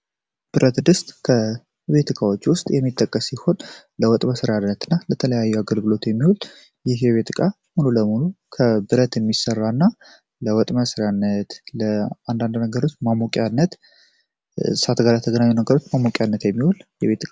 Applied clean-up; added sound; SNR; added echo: none; none; none; none.